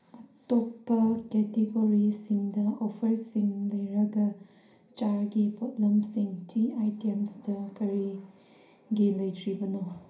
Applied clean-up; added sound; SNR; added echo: none; none; none; reverberation time 0.5 s.